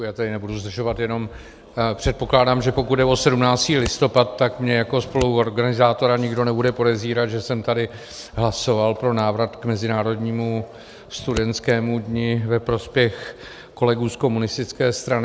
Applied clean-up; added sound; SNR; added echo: none; Scissors; 14 dB; none.